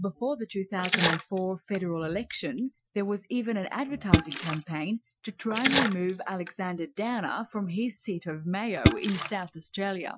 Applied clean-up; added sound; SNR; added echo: classical method Wiener filter.